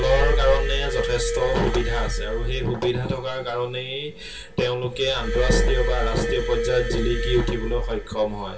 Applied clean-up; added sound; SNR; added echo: none; Glass; 1 dB; reverberation time 0.2 s.